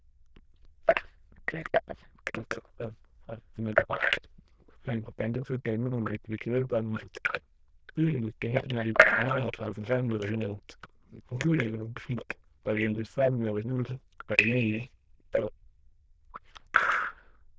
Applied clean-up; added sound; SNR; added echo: neural diffusion model UNIVERSE++.